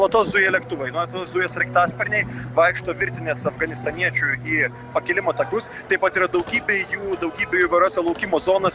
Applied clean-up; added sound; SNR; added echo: none; none; none; none.